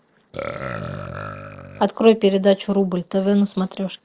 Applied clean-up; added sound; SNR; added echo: neural separator model SepFormer DNS4.